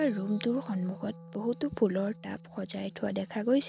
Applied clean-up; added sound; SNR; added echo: none; Wind instrument, woodwind instrument; 17 dB; none.